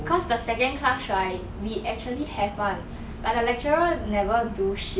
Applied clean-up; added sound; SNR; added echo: none; none; none; none.